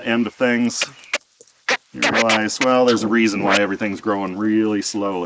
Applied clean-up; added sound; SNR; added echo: neural mask model Resemble Enhance denoiser.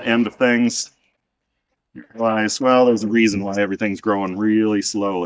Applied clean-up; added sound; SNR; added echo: neural mask model DeepFilterNet 3.